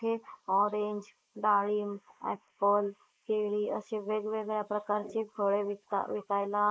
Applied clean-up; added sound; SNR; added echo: neural mask model Resemble Enhance denoiser.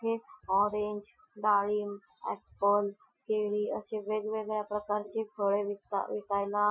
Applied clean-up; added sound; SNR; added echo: classical method Wiener filter.